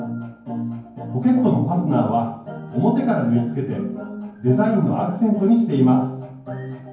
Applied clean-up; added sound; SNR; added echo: none; none; none; reverberation time 0.9 s.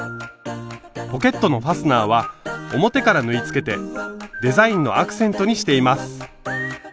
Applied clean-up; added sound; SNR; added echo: none; none; none; none.